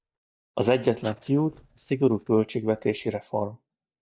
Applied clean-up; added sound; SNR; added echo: neural mask model DeepFilterNet 3.